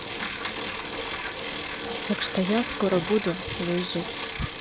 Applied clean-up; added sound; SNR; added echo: none; Bicycle; -2 dB; none.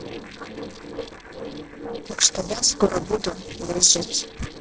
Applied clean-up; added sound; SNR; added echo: neural separator model SepFormer DNS4.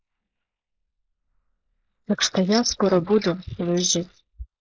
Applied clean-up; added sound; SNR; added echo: neural mask model Resemble Enhance denoiser.